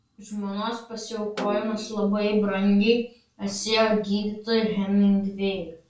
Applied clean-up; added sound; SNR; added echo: none; Snare drum; 15 dB; reverberation time 0.3 s.